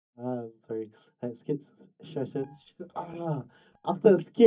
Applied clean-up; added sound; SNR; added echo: neural mask model DeepFilterNet 3.